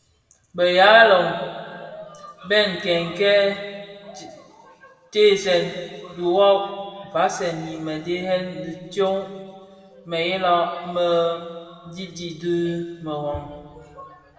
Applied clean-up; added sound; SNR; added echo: none; none; none; reverberation time 2.0 s.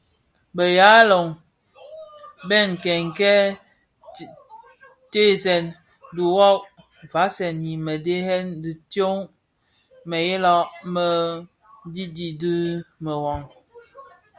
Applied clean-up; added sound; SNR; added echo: none; none; none; none.